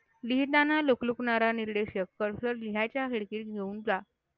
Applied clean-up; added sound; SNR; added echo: none; none; none; none.